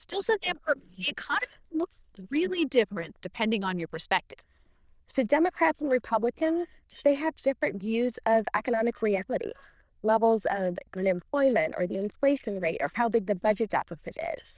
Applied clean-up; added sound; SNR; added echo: neural diffusion model UNIVERSE++.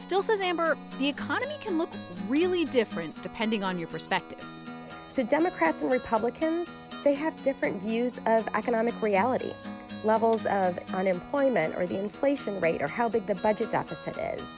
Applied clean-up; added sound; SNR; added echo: none; Acoustic guitar; 13 dB; none.